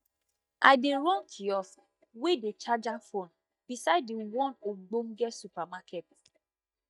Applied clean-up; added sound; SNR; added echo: neural mask model DeepFilterNet 3.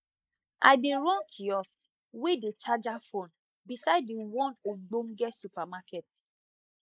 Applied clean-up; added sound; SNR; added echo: neural mask model Resemble Enhance denoiser.